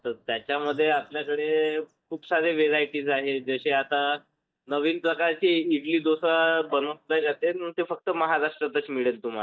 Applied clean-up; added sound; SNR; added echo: neural mask model DeepFilterNet 3.